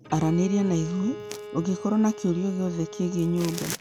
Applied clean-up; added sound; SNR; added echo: none; Bowed string instrument; 13 dB; none.